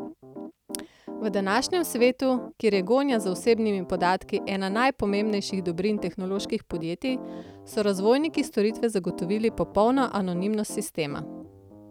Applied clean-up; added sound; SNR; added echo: none; Piano; 14 dB; none.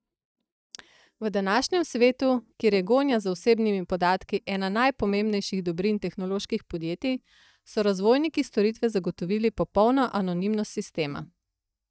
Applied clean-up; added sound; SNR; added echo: neural mask model DeepFilterNet 3.